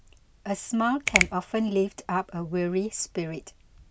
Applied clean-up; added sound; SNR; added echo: none; Finger snapping; 1 dB; none.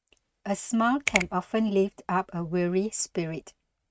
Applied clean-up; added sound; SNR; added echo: neural mask model RNNoise.